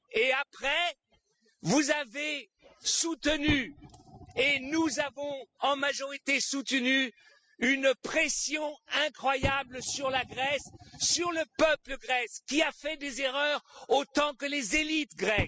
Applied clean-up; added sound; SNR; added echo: classical method spectral subtraction.